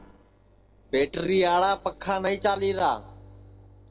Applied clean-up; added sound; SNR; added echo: neural separator model SepFormer DNS4.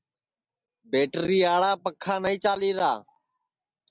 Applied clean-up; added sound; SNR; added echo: none; none; none; none.